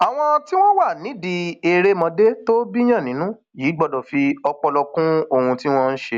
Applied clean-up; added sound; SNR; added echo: none; none; none; none.